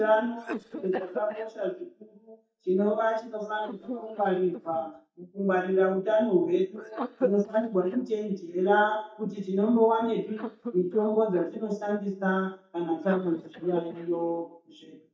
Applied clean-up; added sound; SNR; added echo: neural mask model DeepFilterNet 3.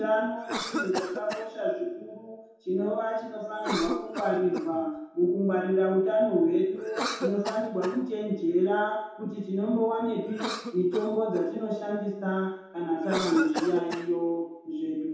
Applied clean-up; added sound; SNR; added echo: none; Cough; 11 dB; reverberation time 0.8 s.